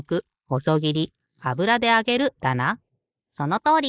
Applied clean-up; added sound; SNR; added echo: neural mask model Resemble Enhance denoiser.